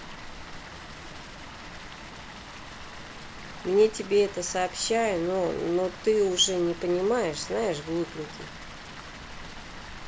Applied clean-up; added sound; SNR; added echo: none; Water; 12 dB; none.